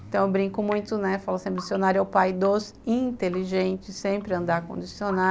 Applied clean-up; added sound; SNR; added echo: none; Drip + Idling / Accelerating, revving, vroom / Car; 20 dB; none.